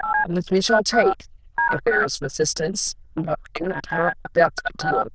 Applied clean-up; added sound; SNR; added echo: neural diffusion model UNIVERSE++.